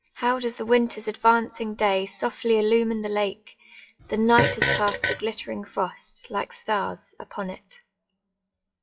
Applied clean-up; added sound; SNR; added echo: classical method WPE with log-MMSE.